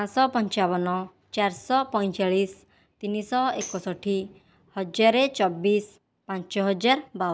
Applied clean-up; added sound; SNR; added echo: none; Tambourine; 18 dB; none.